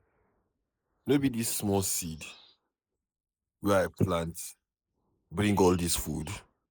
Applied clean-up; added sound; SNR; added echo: neural mask model Resemble Enhance denoiser.